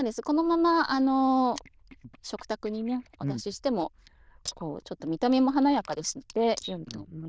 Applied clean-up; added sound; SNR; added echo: neural diffusion model UNIVERSE++.